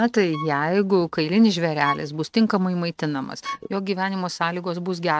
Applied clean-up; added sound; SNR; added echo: neural mask model RNNoise.